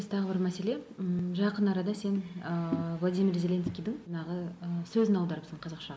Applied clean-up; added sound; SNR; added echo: none; none; none; none.